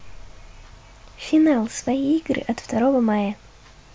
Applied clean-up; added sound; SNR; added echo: none; none; none; none.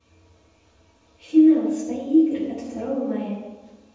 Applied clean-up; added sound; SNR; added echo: none; none; none; reverberation time 1.1 s.